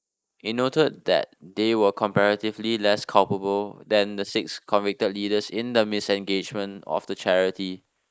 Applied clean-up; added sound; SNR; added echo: neural mask model Resemble Enhance denoiser.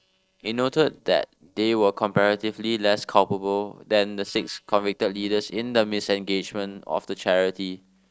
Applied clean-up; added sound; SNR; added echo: neural separator model SepFormer DNS4.